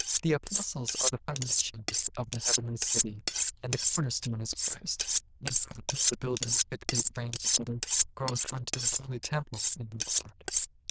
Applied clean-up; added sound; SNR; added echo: neural diffusion model UNIVERSE++.